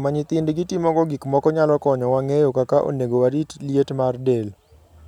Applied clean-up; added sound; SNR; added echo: none; none; none; none.